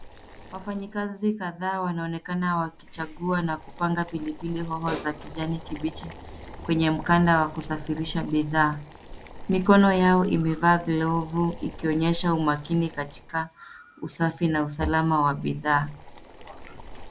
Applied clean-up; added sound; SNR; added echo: none; Boiling + Hi-hat; 15 dB; none.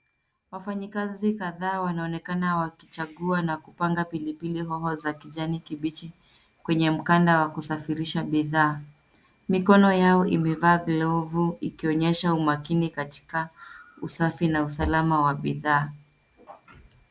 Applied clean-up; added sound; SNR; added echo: none; none; none; none.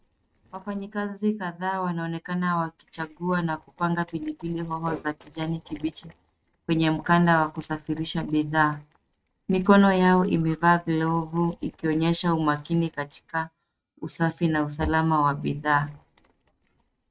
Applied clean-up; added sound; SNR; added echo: neural mask model RNNoise.